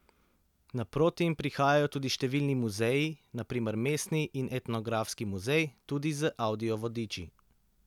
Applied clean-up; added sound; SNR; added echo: none; none; none; none.